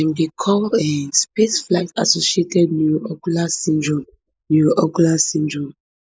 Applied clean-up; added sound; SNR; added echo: neural mask model Resemble Enhance denoiser.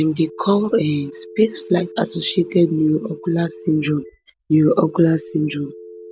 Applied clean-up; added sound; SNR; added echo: none; Telephone; 19 dB; none.